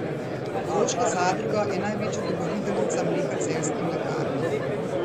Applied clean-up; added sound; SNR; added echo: none; Crowd; -4 dB; none.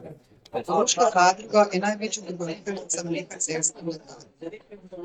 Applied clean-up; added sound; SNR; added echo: neural mask model DeepFilterNet 3.